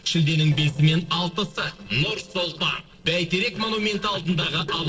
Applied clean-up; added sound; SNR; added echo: neural separator model SepFormer DNS4.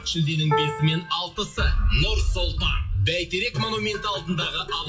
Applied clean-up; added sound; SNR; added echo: classical method WPE with log-MMSE.